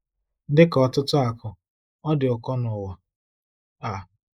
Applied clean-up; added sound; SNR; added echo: neural mask model Resemble Enhance denoiser.